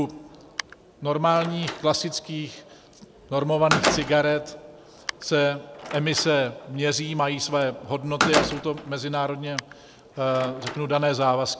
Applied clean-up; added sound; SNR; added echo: none; Slam; 7 dB; none.